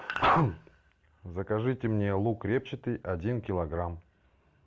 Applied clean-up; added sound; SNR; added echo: none; none; none; none.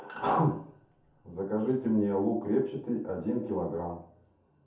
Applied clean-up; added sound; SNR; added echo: none; none; none; reverberation time 0.5 s.